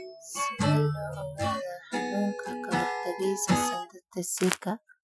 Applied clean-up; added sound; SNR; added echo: classical method Wiener filter.